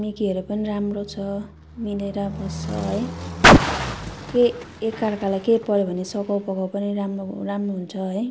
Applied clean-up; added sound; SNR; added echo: none; Car; 0 dB; none.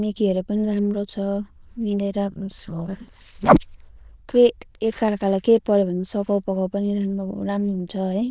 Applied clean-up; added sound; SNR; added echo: neural diffusion model UNIVERSE++.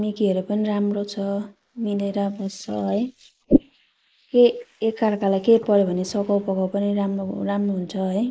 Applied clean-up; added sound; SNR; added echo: neural mask model Resemble Enhance denoiser.